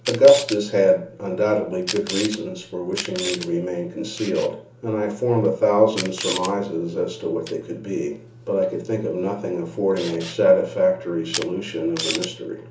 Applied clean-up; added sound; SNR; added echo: none; Camera; 13 dB; reverberation time 0.8 s.